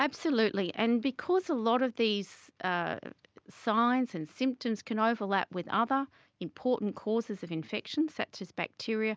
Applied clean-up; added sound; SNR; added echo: none; none; none; none.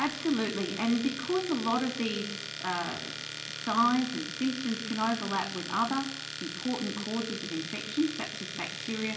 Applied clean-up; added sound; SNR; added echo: none; Domestic sounds, home sounds; 7 dB; reverberation time 0.8 s.